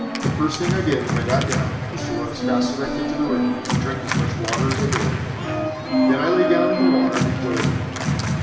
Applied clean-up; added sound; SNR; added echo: none; Organ; -4 dB; reverberation time 2.4 s.